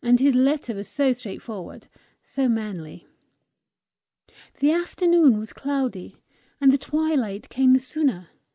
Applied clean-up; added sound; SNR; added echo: none; none; none; none.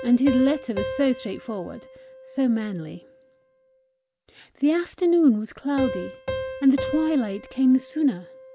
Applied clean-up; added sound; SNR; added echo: none; Piano; 11 dB; none.